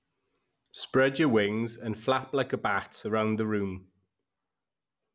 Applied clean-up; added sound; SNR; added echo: none; none; none; none.